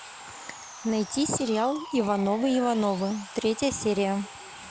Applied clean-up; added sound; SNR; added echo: none; Sawing; 15 dB; none.